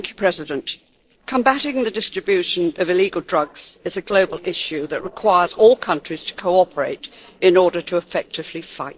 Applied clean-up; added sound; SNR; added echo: neural separator model SepFormer DNS4.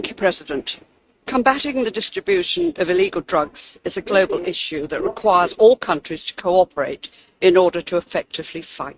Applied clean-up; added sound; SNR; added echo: neural mask model RNNoise.